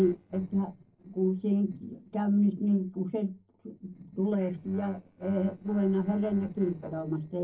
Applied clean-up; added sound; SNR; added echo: neural separator model SepFormer DNS4.